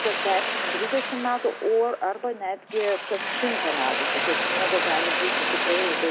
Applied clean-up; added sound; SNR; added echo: none; Mechanisms; -1 dB; none.